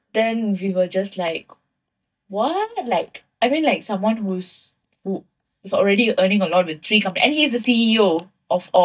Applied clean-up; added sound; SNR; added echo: neural mask model DeepFilterNet 3.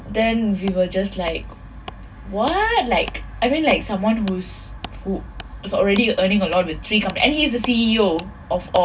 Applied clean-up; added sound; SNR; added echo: none; Wood; 18 dB; reverberation time 0.2 s.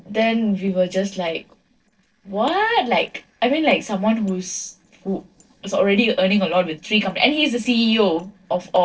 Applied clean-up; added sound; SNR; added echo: neural separator model SepFormer DNS4.